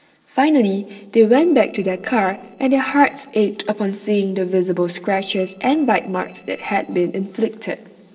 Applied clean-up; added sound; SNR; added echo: neural separator model SepFormer DNS4.